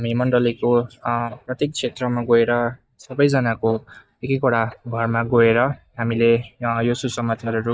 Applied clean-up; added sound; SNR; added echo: neural mask model DeepFilterNet 3.